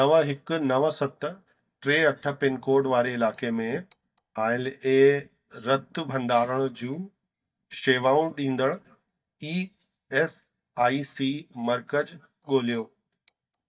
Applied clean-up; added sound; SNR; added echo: neural mask model DeepFilterNet 3.